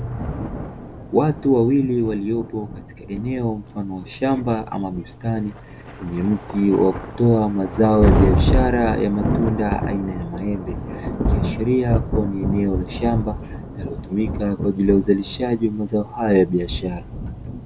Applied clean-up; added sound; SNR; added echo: none; Thunder; 4 dB; none.